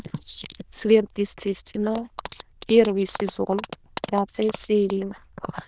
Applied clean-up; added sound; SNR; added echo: neural diffusion model UNIVERSE++.